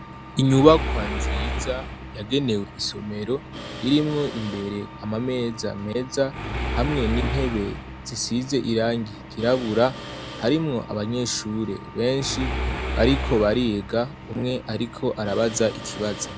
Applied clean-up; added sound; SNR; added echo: none; Mechanisms; 7 dB; none.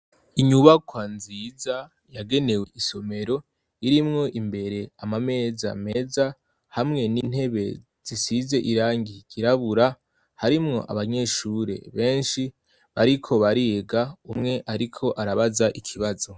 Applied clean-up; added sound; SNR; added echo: none; none; none; none.